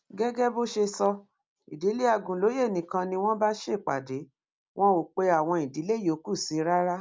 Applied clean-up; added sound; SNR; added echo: none; none; none; none.